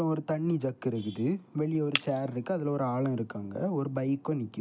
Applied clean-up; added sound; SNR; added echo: none; Shatter; 12 dB; none.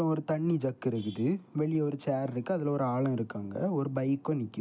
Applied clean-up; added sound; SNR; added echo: none; none; none; none.